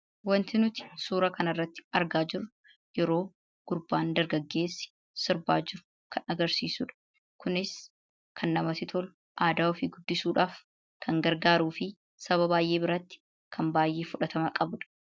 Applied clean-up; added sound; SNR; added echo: none; none; none; none.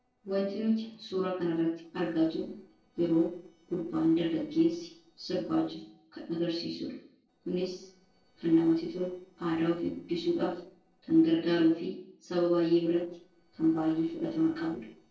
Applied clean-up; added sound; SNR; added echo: neural separator model SepFormer DNS4.